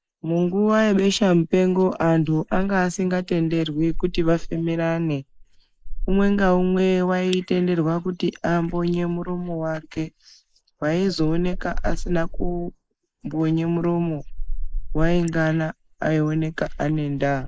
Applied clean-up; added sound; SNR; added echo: neural mask model Resemble Enhance denoiser.